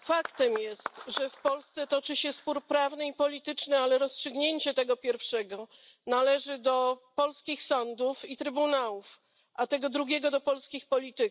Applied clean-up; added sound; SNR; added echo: none; none; none; none.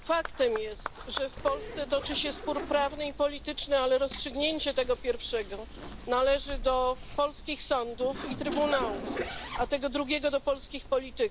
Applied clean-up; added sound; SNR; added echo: none; Zipper (clothing); 10 dB; none.